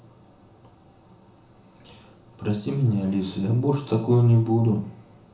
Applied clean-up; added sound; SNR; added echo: none; none; none; reverberation time 0.7 s.